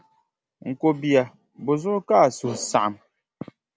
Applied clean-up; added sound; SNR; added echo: none; none; none; none.